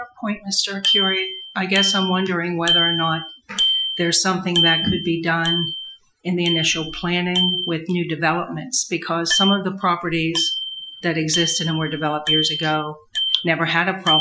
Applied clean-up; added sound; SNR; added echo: classical method Wiener filter.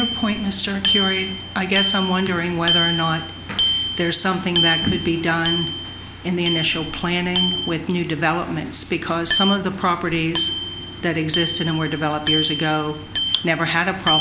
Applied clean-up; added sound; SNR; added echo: none; Bicycle bell; 3 dB; none.